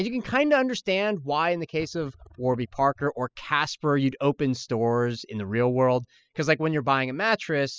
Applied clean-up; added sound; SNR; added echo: classical method spectral subtraction.